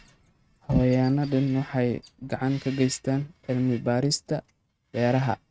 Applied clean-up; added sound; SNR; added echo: neural mask model RNNoise.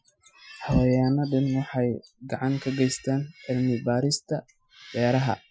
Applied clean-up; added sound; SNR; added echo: classical method Wiener filter.